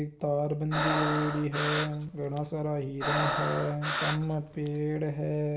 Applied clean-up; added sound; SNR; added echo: none; Breathing; 2 dB; reverberation time 0.6 s.